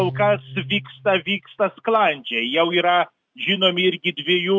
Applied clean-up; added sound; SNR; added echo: neural mask model RNNoise.